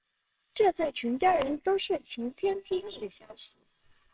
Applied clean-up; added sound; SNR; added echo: neural separator model SepFormer WHAMR!.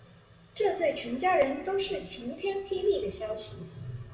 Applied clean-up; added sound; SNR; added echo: none; Cowbell; 18 dB; reverberation time 1.7 s.